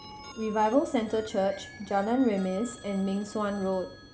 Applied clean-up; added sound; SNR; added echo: none; Telephone; 19 dB; none.